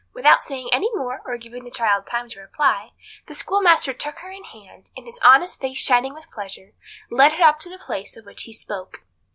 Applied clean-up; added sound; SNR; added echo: none; none; none; none.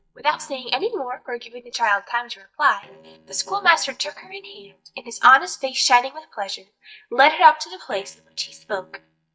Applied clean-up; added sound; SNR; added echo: neural mask model DeepFilterNet 3.